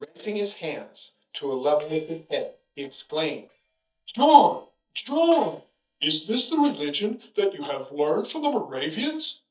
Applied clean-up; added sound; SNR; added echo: neural mask model DeepFilterNet 3.